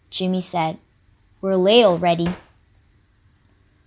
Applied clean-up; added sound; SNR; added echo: none; Drawer open or close; 19 dB; none.